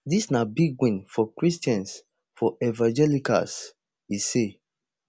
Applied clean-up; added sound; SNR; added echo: none; none; none; none.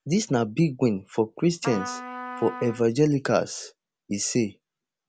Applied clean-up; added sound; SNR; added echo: none; Trumpet; 12 dB; none.